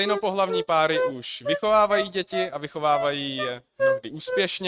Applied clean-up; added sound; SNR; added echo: neural mask model RNNoise.